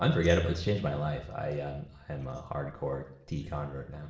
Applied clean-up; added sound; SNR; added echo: neural separator model SepFormer DNS4.